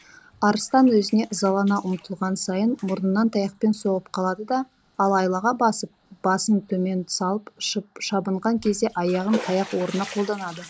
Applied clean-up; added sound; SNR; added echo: none; Bathtub (filling or washing); 20 dB; none.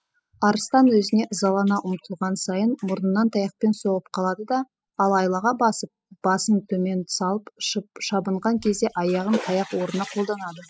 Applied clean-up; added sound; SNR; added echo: classical method spectral subtraction.